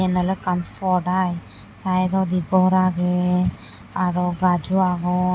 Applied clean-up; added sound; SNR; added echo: none; none; none; none.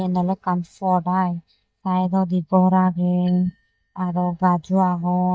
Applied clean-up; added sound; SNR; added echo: neural mask model DeepFilterNet 3.